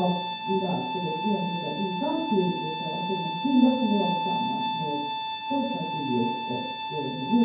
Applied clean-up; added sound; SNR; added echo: none; Bowed string instrument; 3 dB; reverberation time 0.9 s.